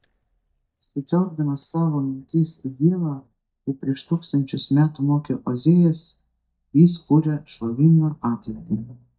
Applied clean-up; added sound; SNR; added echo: neural mask model DeepFilterNet 3.